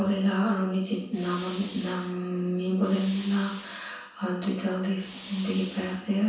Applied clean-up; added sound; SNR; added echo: none; Fire; 12 dB; reverberation time 0.7 s.